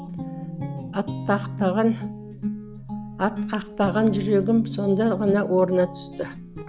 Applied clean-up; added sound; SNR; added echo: none; Guitar; 8 dB; none.